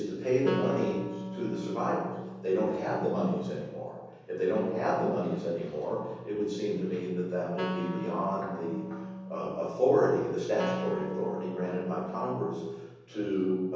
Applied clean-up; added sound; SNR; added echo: none; Wind instrument, woodwind instrument; 8 dB; reverberation time 1.1 s.